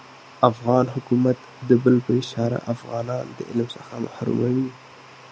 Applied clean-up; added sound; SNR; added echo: none; none; none; none.